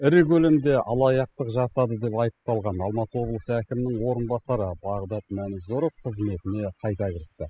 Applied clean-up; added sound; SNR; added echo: classical method spectral subtraction.